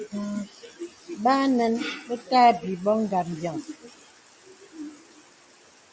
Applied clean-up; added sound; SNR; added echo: none; none; none; none.